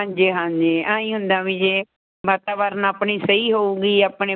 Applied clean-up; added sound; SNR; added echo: none; none; none; none.